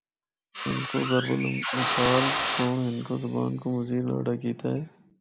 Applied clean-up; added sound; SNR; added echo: none; Drill; 0 dB; none.